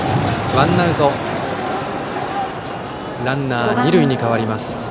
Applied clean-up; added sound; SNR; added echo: none; none; none; none.